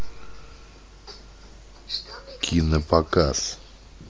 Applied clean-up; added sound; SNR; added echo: none; none; none; none.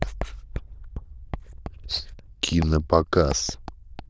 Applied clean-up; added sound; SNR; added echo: neural diffusion model UNIVERSE++.